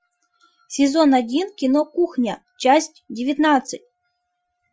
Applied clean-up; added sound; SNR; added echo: classical method Wiener filter.